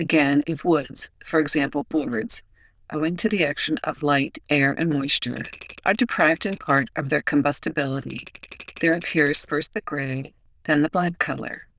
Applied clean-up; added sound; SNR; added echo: neural diffusion model UNIVERSE++.